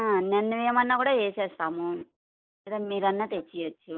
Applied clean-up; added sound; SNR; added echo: neural mask model Resemble Enhance denoiser.